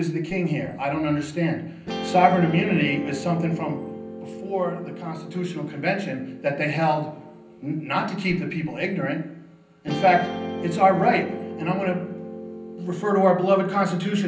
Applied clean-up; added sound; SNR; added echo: none; Guitar; 11 dB; reverberation time 0.6 s.